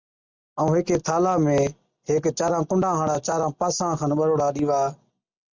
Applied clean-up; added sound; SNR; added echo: none; none; none; none.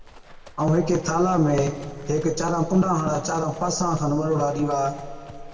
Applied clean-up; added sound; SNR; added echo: none; Livestock, farm animals, working animals; 16 dB; reverberation time 2.0 s.